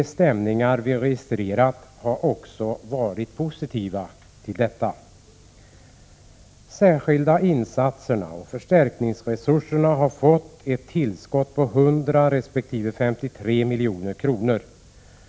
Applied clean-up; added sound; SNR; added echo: none; none; none; none.